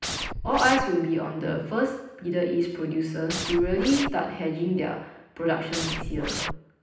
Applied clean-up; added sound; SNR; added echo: none; Scratching (performance technique); 4 dB; reverberation time 0.9 s.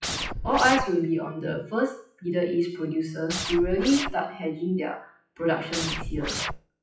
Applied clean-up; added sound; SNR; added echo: classical method WPE with log-MMSE.